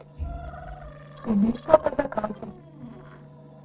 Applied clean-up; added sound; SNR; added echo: neural separator model SepFormer DNS4.